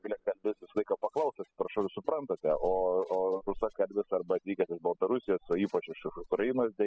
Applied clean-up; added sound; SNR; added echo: classical method spectral subtraction.